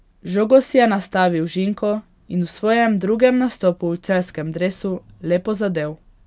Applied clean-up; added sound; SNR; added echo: none; none; none; none.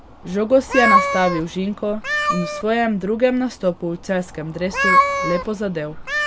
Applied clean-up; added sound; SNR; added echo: none; Meow; 1 dB; none.